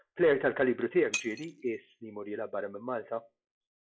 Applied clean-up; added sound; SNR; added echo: classical method log-MMSE.